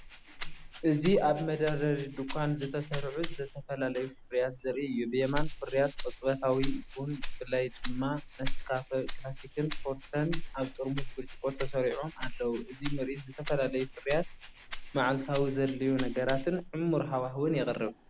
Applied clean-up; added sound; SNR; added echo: none; Rattle (instrument); 4 dB; none.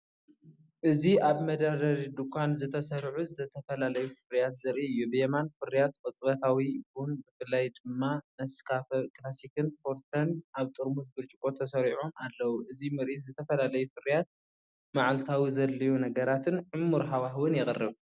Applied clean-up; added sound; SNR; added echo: none; none; none; none.